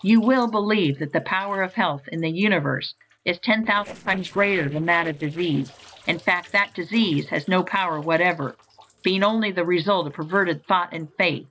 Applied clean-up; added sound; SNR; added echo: neural separator model SepFormer DNS4.